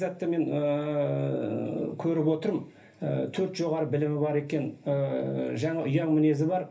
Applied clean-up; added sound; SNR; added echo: none; none; none; reverberation time 0.3 s.